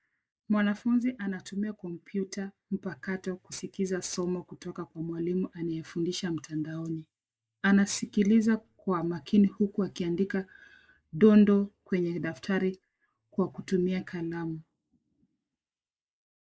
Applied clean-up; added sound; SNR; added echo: neural mask model Resemble Enhance denoiser.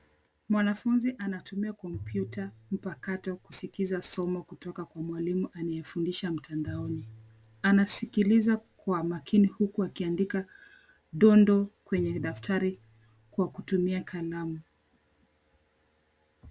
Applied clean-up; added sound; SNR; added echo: none; Bowed string instrument; 16 dB; none.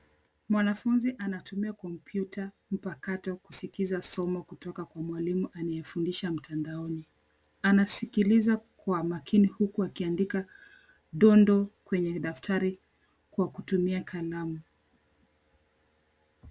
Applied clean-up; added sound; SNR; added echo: none; none; none; none.